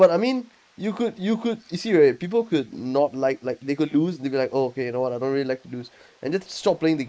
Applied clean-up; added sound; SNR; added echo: neural mask model Resemble Enhance denoiser.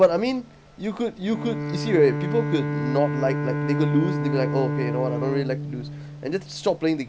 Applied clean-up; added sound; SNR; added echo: none; Bowed string instrument; 3 dB; none.